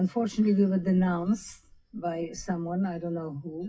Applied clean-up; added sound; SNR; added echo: classical method WPE with log-MMSE.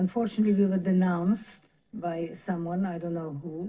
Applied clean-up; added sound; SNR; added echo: neural separator model SepFormer DNS4.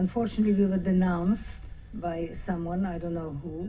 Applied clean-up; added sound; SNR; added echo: none; Bell / Train; 14 dB; reverberation time 0.4 s.